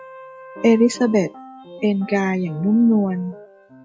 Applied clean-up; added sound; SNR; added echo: classical method log-MMSE.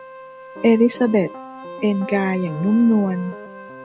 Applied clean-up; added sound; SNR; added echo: none; Piano + Wind instrument, woodwind instrument; 15 dB; none.